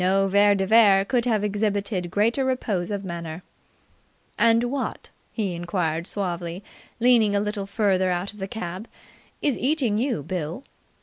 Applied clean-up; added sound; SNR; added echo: none; none; none; none.